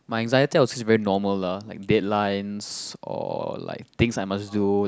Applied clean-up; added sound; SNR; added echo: none; none; none; none.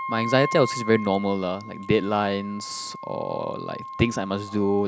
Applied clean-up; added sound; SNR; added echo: none; Wind instrument, woodwind instrument; 10 dB; none.